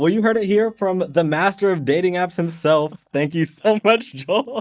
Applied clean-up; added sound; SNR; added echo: neural mask model DeepFilterNet 3.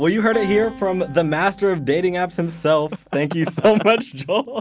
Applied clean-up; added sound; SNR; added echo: none; Acoustic guitar; 20 dB; none.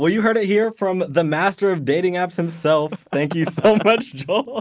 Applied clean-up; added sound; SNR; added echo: neural mask model Resemble Enhance denoiser.